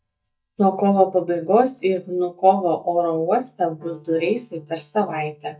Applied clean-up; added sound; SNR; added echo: neural mask model DeepFilterNet 3.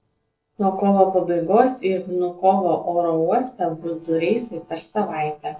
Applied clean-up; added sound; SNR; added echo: neural separator model SepFormer DNS4.